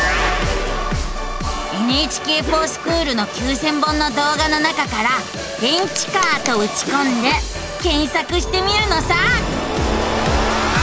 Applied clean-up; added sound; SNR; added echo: none; Cough; 19 dB; none.